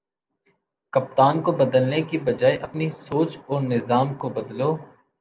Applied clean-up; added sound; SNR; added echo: none; none; none; none.